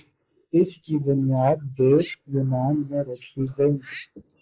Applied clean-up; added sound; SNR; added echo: neural mask model Resemble Enhance denoiser.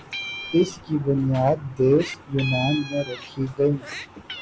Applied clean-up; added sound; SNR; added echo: none; Meow; 13 dB; none.